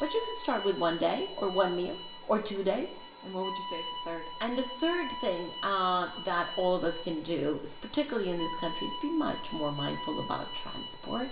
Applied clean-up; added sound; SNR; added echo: none; Bowed string instrument; 8 dB; reverberation time 0.7 s.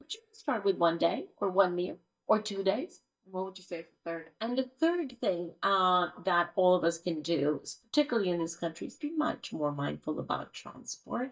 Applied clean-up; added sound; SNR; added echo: neural mask model DeepFilterNet 3.